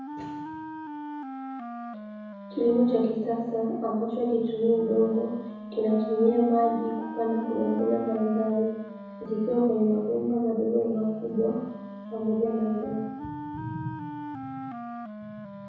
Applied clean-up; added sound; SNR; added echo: none; Wind instrument, woodwind instrument; 12 dB; reverberation time 1.1 s.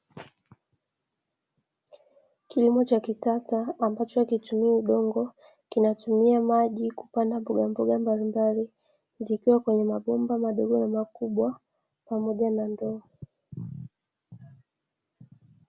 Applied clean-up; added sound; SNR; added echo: none; none; none; none.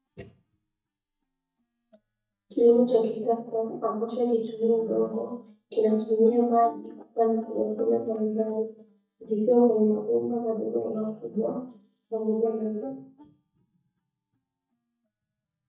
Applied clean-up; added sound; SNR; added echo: neural mask model DeepFilterNet 3.